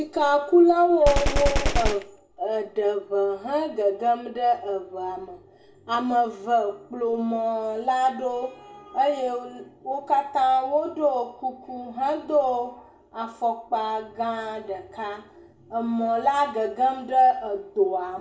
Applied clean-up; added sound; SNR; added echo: none; Gunshot, gunfire; 0 dB; reverberation time 0.1 s.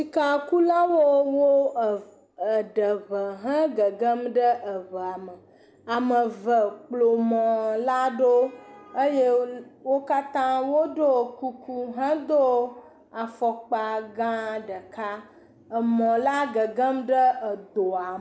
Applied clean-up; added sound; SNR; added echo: none; none; none; none.